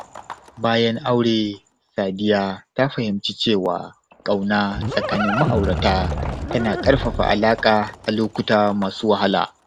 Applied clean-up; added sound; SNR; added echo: none; Livestock, farm animals, working animals; 8 dB; none.